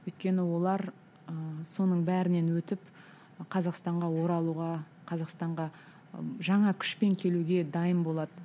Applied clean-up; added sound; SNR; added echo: none; none; none; none.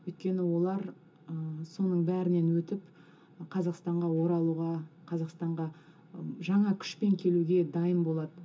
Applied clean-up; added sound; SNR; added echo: none; none; none; reverberation time 0.2 s.